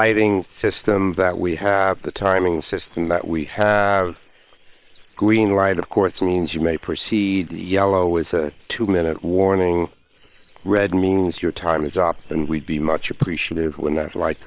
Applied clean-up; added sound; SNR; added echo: neural separator model SepFormer WHAM!.